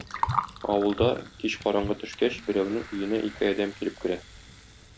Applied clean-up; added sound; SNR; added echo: none; Gurgling; 8 dB; none.